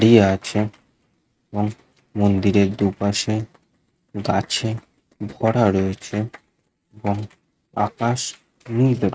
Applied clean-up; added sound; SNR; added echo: neural mask model RNNoise.